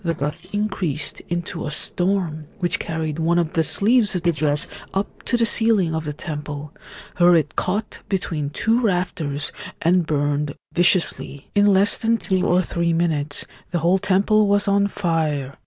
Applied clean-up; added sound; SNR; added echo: neural separator model SepFormer DNS4.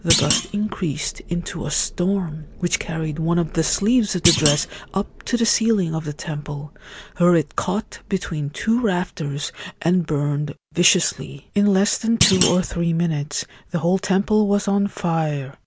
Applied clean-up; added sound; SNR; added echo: none; Thump, thud; 3 dB; none.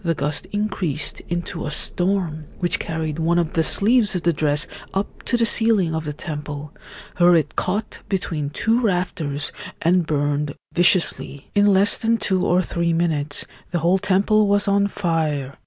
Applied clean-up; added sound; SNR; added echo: none; none; none; none.